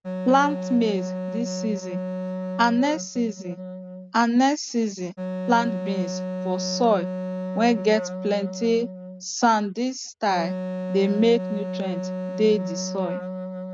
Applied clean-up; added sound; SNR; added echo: neural mask model RNNoise.